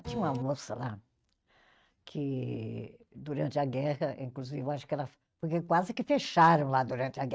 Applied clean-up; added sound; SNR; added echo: neural mask model RNNoise.